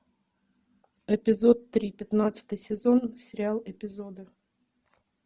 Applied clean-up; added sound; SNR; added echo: none; none; none; none.